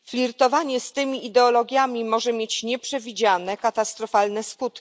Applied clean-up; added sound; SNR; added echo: none; none; none; none.